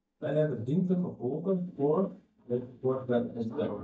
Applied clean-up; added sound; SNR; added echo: neural mask model DeepFilterNet 3.